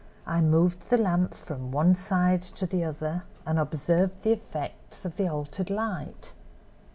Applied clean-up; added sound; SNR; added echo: none; none; none; none.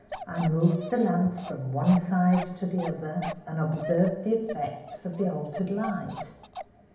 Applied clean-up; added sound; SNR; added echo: none; Bark; 13 dB; reverberation time 0.8 s.